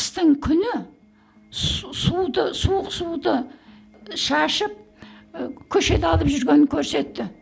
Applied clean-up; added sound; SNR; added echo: none; none; none; none.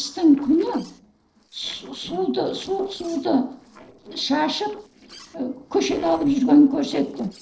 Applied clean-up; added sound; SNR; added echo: neural separator model SepFormer DNS4.